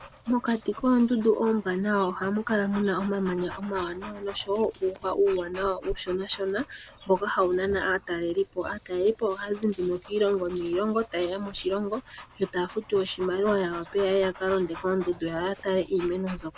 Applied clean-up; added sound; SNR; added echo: none; Dog; 18 dB; none.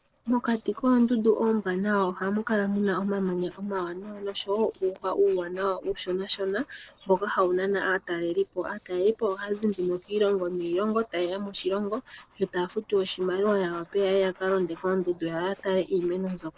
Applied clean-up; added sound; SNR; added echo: neural separator model SepFormer DNS4.